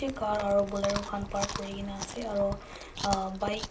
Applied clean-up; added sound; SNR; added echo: none; Chewing, mastication; 7 dB; reverberation time 0.2 s.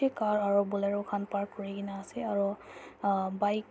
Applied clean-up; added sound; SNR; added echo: none; none; none; none.